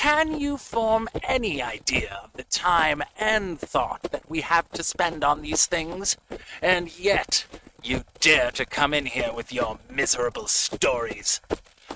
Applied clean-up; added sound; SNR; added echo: neural mask model RNNoise.